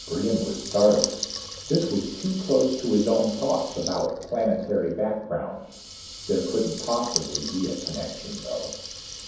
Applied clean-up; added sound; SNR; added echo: none; Water tap, faucet / Liquid; 10 dB; reverberation time 0.9 s.